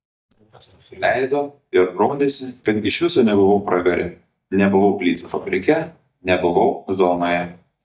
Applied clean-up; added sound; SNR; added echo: neural mask model DeepFilterNet 3.